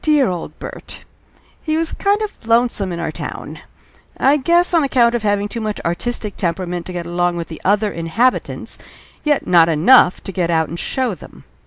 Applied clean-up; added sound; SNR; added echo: none; none; none; none.